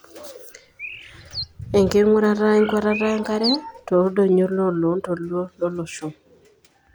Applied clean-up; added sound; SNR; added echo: none; Bird; 13 dB; none.